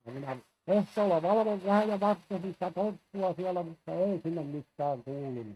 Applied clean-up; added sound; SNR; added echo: neural mask model RNNoise.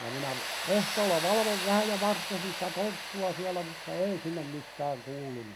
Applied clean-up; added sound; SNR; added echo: none; Tools; 5 dB; none.